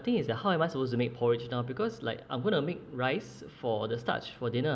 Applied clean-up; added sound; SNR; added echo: none; none; none; none.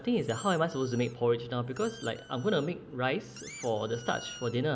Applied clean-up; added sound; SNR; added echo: none; Squeak; 19 dB; none.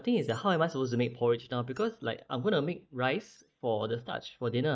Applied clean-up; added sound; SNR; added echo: neural mask model DeepFilterNet 3.